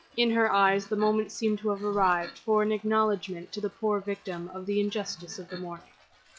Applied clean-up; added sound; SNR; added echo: classical method log-MMSE.